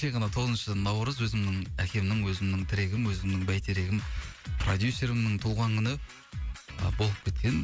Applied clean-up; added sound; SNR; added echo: none; none; none; none.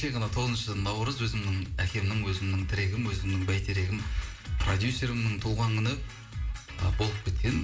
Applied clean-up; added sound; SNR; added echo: none; none; none; reverberation time 1.8 s.